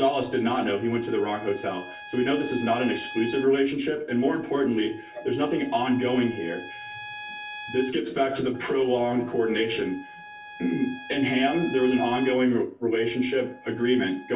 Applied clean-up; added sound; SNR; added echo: none; Trumpet; 16 dB; reverberation time 0.3 s.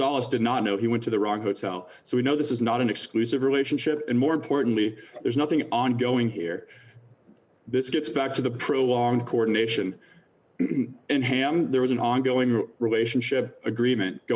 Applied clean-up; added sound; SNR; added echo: none; none; none; none.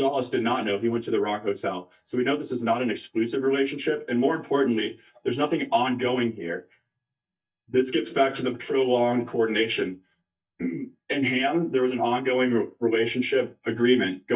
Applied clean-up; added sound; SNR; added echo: neural mask model DeepFilterNet 3.